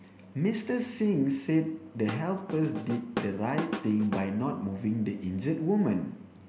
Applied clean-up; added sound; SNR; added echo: none; Drum / Drum kit; 8 dB; none.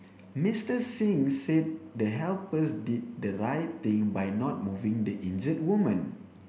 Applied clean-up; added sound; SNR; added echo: none; none; none; none.